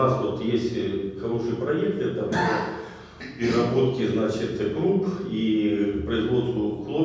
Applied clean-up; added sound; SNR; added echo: none; none; none; reverberation time 1.1 s.